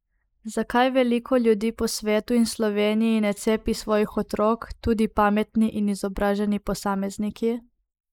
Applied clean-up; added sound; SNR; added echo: neural mask model Resemble Enhance denoiser.